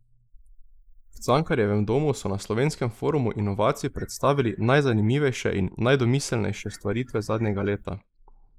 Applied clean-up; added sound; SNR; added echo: neural mask model Resemble Enhance denoiser.